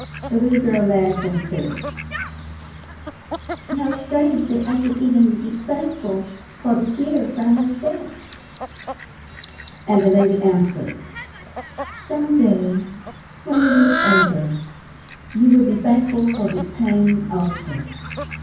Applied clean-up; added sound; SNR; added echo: none; Fowl; 10 dB; reverberation time 0.9 s.